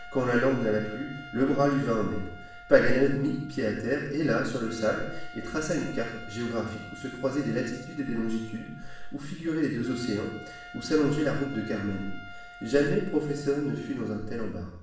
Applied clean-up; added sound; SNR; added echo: none; Trumpet; 18 dB; reverberation time 0.6 s.